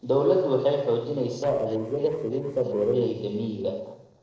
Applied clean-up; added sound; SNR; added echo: neural separator model SepFormer DNS4.